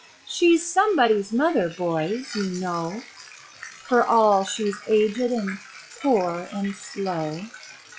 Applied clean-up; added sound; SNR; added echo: classical method log-MMSE.